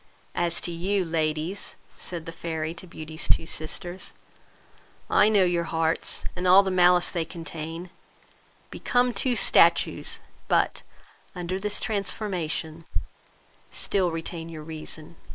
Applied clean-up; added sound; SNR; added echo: neural mask model Resemble Enhance denoiser.